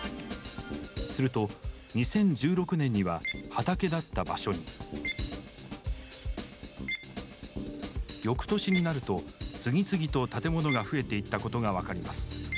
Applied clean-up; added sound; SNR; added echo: none; none; none; none.